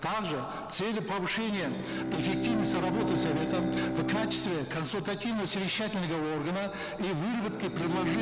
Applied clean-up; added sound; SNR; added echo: none; Bowed string instrument; 3 dB; none.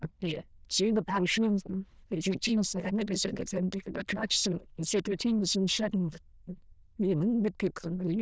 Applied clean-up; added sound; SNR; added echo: neural diffusion model UNIVERSE++.